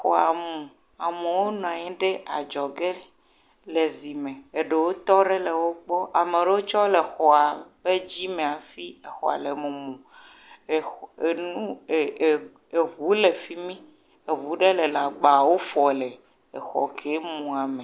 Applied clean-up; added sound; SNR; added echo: none; none; none; none.